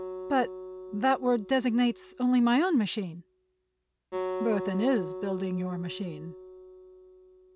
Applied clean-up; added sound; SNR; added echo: none; Acoustic guitar; 10 dB; none.